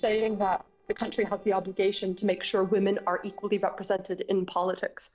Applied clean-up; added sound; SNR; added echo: neural separator model SepFormer DNS4.